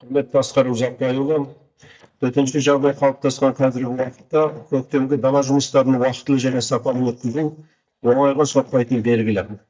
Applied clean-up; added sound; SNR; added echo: neural mask model DeepFilterNet 3.